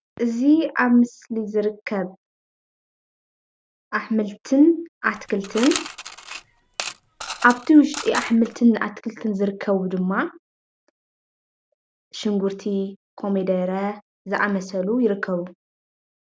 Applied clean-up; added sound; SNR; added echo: none; Coin (dropping) / Mechanisms; 11 dB; none.